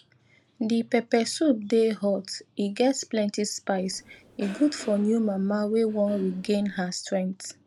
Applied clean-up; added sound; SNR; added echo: none; Cough; 19 dB; none.